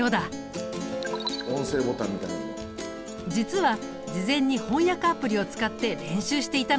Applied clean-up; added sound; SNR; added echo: none; Acoustic guitar; 10 dB; none.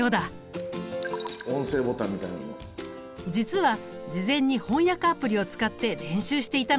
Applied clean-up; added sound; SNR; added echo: none; none; none; none.